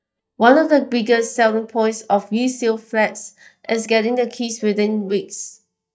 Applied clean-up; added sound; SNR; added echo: neural mask model DeepFilterNet 3.